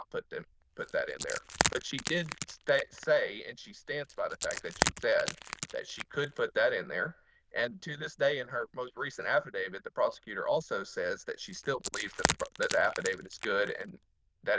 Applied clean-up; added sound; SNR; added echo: neural diffusion model UNIVERSE++.